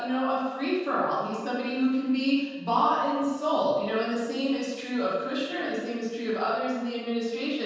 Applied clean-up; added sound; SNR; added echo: none; none; none; reverberation time 1.2 s.